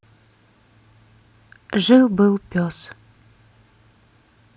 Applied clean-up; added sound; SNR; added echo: none; none; none; none.